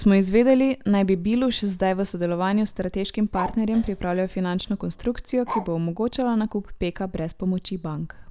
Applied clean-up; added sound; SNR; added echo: none; Bark; 14 dB; none.